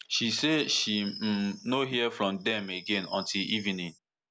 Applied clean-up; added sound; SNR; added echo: none; Chirp, tweet; 16 dB; none.